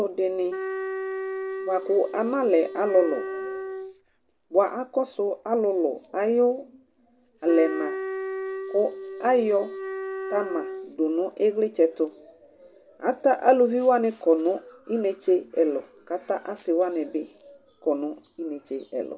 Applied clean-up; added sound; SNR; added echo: none; Wind instrument, woodwind instrument; 7 dB; none.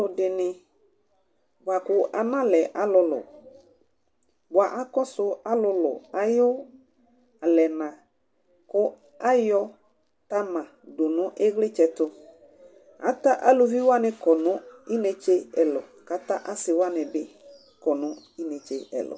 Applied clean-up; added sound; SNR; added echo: none; none; none; none.